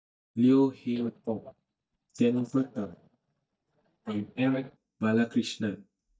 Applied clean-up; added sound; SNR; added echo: neural mask model DeepFilterNet 3.